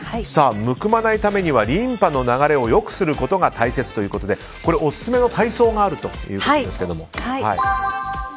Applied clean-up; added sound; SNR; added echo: none; none; none; none.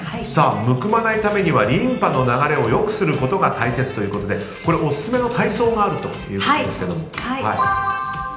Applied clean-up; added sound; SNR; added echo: none; none; none; reverberation time 0.9 s.